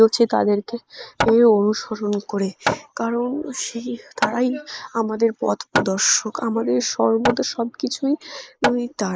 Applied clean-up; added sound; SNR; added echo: neural mask model Resemble Enhance denoiser.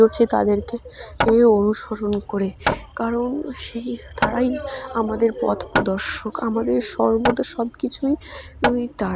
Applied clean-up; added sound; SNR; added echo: none; Hammer; 9 dB; none.